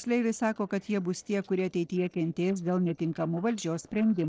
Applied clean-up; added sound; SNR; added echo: neural separator model SepFormer DNS4.